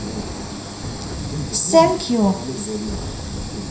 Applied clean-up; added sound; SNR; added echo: none; Thunder; 10 dB; reverberation time 0.5 s.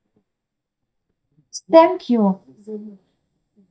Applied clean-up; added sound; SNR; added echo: neural mask model DeepFilterNet 3.